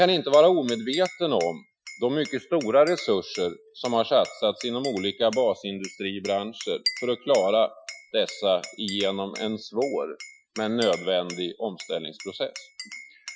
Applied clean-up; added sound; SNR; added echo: classical method Wiener filter.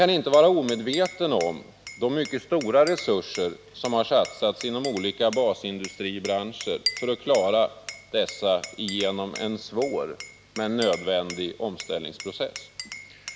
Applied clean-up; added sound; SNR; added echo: none; Glass; 15 dB; none.